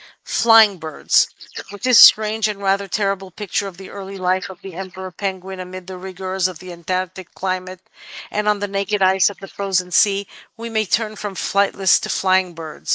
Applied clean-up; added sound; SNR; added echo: neural mask model Resemble Enhance denoiser.